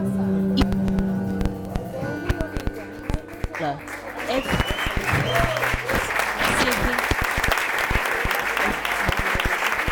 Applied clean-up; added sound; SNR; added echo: none; Applause; -4 dB; none.